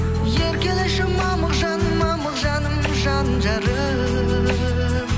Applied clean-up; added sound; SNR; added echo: none; Bowed string instrument; 7 dB; none.